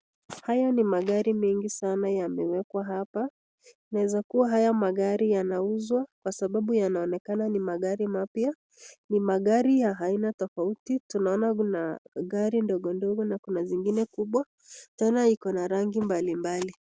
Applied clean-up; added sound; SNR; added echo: none; none; none; none.